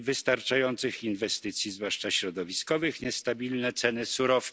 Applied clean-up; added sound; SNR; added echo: none; none; none; none.